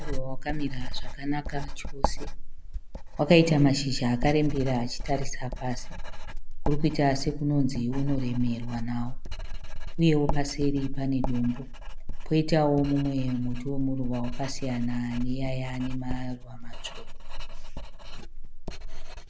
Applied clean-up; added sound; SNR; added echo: none; Writing; 0 dB; none.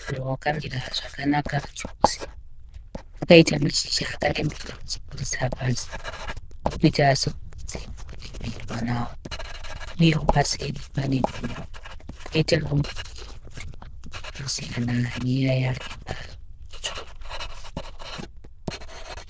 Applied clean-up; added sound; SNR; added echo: neural diffusion model UNIVERSE++.